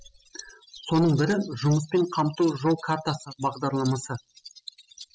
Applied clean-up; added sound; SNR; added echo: classical method spectral subtraction.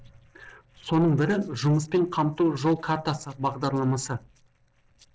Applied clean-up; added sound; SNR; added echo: neural separator model SepFormer DNS4.